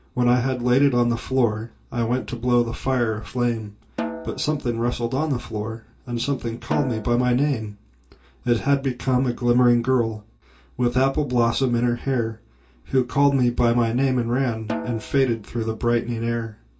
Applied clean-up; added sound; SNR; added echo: none; Snare drum; 13 dB; reverberation time 0.2 s.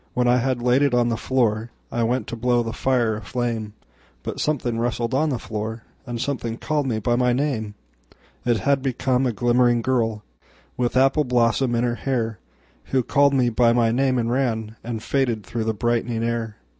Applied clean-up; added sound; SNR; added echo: none; none; none; none.